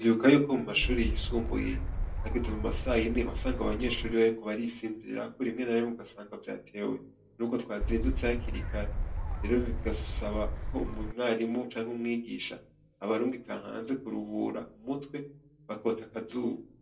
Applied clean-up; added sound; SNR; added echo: none; Gull, seagull / Wind; 1 dB; reverberation time 0.2 s.